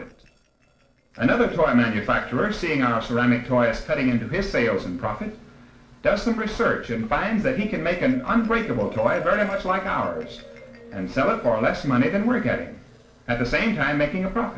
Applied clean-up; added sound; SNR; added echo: neural separator model SepFormer DNS4.